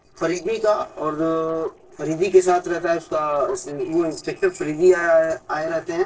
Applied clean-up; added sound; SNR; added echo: neural separator model SepFormer DNS4.